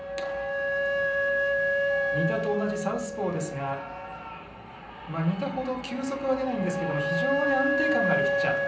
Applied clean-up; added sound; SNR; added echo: none; Wind instrument, woodwind instrument; -2 dB; reverberation time 0.6 s.